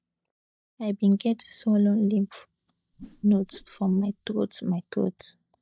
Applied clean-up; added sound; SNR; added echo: neural mask model DeepFilterNet 3.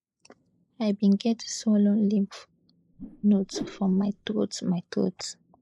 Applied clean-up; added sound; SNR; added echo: neural mask model Resemble Enhance denoiser.